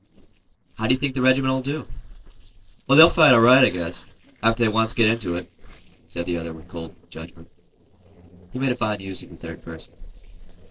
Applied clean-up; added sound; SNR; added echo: neural separator model SepFormer DNS4.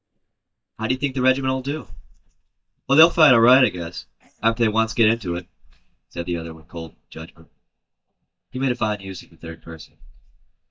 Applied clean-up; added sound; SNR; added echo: neural mask model DeepFilterNet 3.